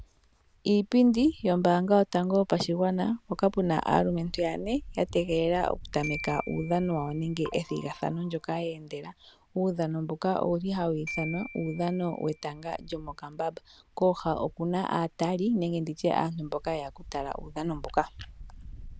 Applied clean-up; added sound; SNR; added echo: none; Glockenspiel + Wind; 17 dB; none.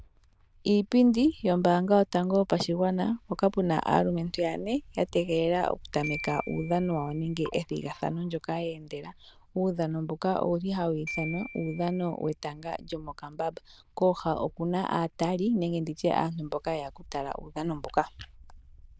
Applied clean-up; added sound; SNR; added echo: neural diffusion model UNIVERSE++.